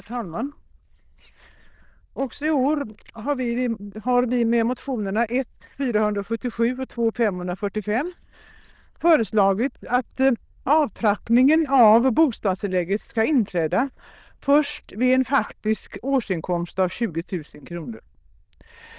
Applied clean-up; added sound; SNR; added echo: neural diffusion model UNIVERSE++.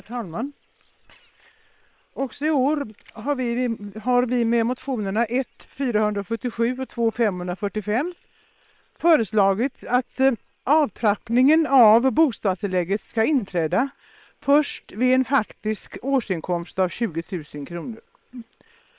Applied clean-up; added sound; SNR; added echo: neural separator model SepFormer WHAM!.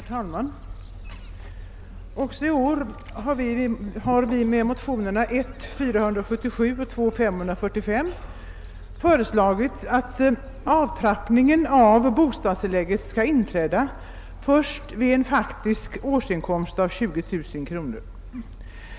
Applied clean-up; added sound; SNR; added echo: none; Gull, seagull; 15 dB; none.